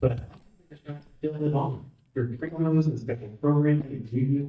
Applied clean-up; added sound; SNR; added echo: neural mask model DeepFilterNet 3.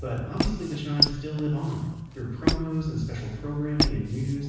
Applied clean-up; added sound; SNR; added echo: none; Squeak; 1 dB; reverberation time 1.1 s.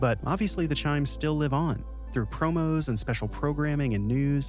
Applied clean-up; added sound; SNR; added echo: none; none; none; none.